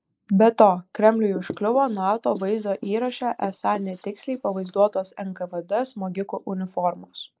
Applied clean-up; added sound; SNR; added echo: neural mask model Resemble Enhance denoiser.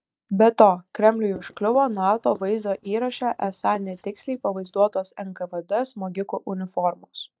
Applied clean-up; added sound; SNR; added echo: neural mask model DeepFilterNet 3.